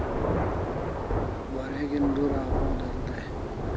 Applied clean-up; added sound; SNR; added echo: none; Thunder / Rain; -4 dB; none.